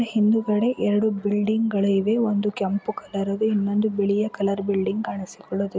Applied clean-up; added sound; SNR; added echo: none; none; none; none.